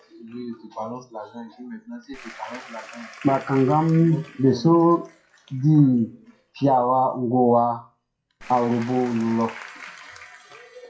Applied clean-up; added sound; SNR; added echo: classical method WPE with log-MMSE.